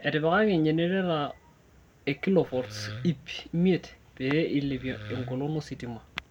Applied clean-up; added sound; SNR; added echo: none; Wood; 13 dB; none.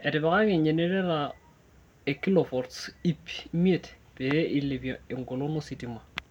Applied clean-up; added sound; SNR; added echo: none; none; none; none.